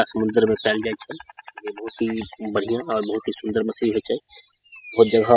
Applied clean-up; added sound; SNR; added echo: classical method spectral subtraction.